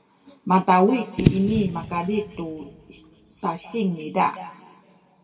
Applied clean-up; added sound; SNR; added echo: none; Fireworks / Boom; 5 dB; reverberation time 1.6 s.